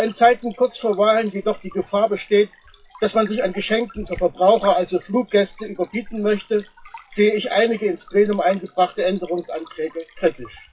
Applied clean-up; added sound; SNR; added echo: classical method WPE with log-MMSE.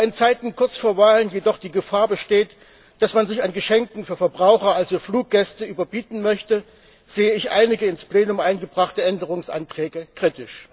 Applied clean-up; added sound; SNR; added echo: none; none; none; none.